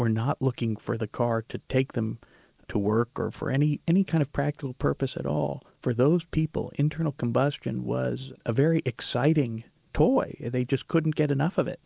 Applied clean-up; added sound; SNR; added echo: none; none; none; none.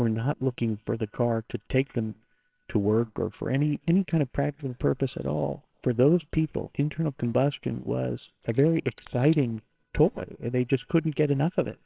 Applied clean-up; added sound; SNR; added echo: neural separator model SepFormer WHAMR!.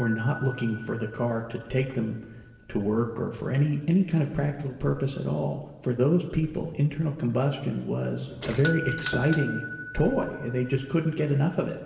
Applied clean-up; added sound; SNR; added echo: none; Doorbell; 14 dB; reverberation time 1.3 s.